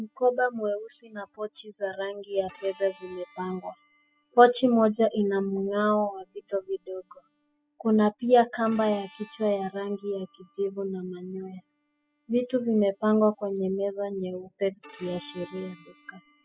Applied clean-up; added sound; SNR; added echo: classical method spectral subtraction.